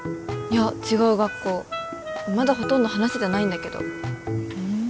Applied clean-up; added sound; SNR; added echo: none; none; none; none.